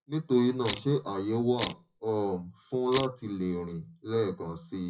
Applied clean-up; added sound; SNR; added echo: classical method WPE with log-MMSE.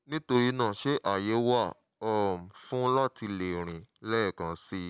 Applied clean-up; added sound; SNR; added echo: none; none; none; none.